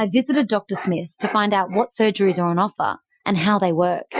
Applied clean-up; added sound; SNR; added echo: classical method Wiener filter.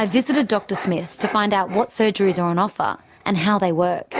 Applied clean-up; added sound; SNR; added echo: none; Dog; 15 dB; none.